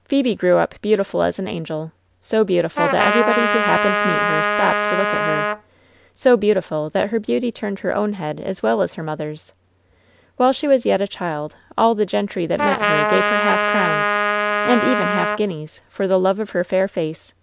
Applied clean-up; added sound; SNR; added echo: none; Trumpet; -1 dB; none.